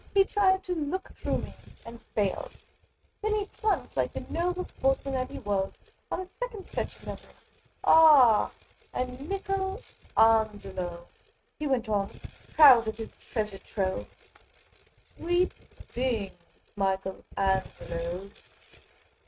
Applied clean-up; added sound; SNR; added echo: neural mask model RNNoise.